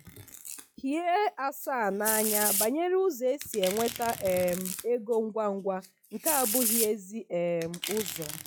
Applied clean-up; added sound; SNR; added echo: classical method log-MMSE.